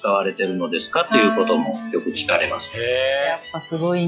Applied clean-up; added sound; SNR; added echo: classical method log-MMSE.